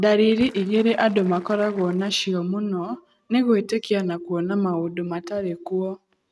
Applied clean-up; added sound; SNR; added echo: neural mask model RNNoise.